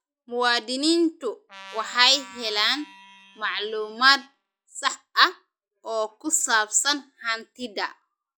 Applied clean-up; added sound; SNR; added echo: classical method log-MMSE.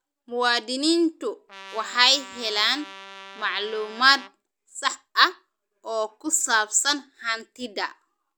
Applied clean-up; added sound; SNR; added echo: none; Trumpet; 17 dB; none.